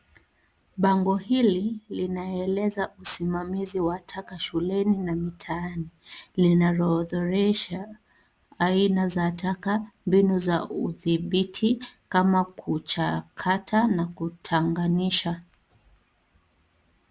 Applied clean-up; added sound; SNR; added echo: none; none; none; none.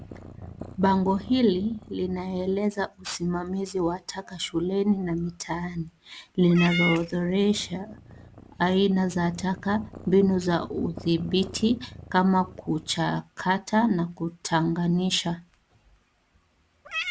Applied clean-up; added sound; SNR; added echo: none; Meow / Purr; 15 dB; none.